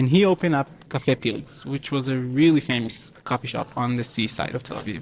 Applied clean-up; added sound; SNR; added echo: neural separator model SepFormer DNS4.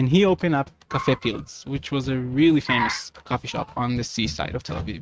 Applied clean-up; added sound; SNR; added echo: neural mask model RNNoise.